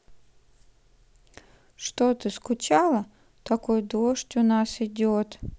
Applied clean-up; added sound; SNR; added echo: none; none; none; none.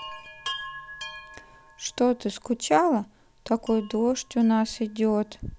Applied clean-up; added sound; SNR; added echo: none; Chime; 16 dB; none.